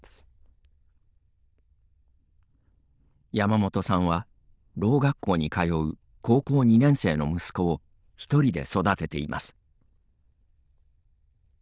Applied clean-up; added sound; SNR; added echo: neural diffusion model UNIVERSE++.